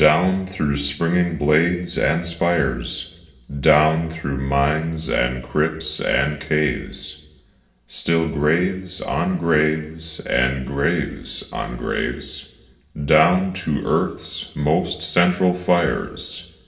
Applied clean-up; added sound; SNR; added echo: none; none; none; reverberation time 1.1 s.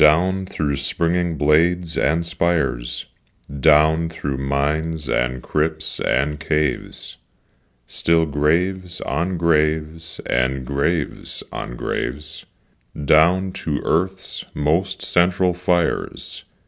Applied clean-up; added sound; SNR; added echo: none; none; none; none.